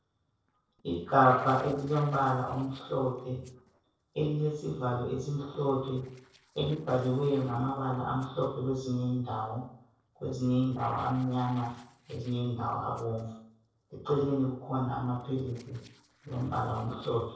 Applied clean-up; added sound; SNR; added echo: neural separator model SepFormer DNS4.